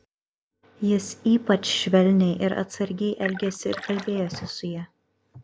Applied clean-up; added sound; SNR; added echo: none; Splash, splatter; 13 dB; none.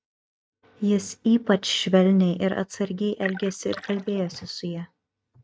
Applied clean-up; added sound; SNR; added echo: neural mask model RNNoise.